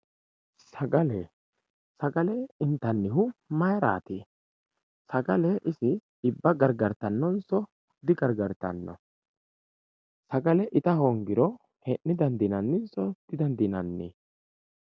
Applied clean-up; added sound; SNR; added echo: none; none; none; none.